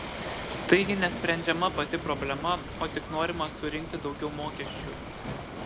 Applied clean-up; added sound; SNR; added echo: none; Waves, surf; 6 dB; none.